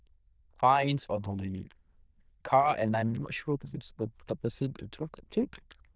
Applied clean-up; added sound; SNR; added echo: neural diffusion model UNIVERSE++.